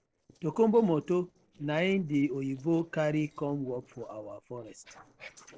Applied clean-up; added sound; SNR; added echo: neural separator model SepFormer DNS4.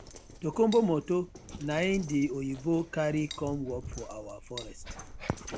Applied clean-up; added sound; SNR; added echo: none; Dog + Cutlery, silverware; 14 dB; none.